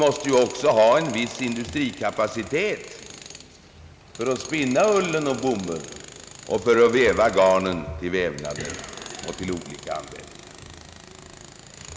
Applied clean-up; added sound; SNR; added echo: none; Tools; 17 dB; none.